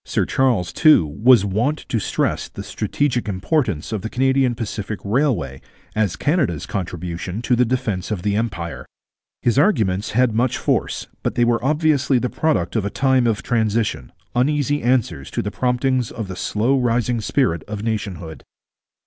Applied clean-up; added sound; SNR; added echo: none; none; none; none.